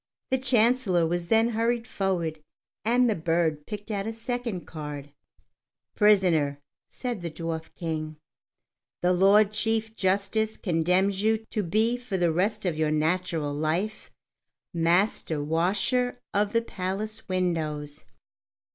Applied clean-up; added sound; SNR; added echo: none; none; none; none.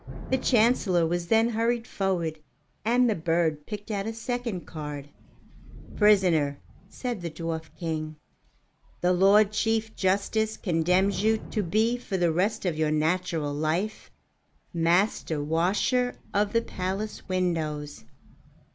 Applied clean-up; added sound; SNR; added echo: none; Thunder / Rain; 18 dB; none.